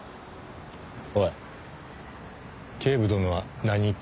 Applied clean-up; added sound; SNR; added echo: none; none; none; none.